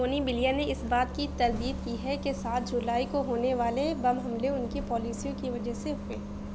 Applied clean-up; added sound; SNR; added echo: none; Bus; 6 dB; none.